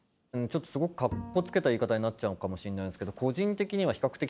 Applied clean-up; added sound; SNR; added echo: none; Bowed string instrument; 15 dB; none.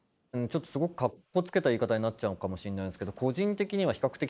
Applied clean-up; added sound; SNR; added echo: neural mask model Resemble Enhance denoiser.